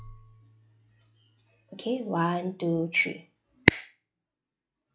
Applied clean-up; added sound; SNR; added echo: classical method log-MMSE.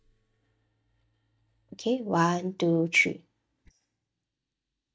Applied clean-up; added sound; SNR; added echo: neural mask model DeepFilterNet 3.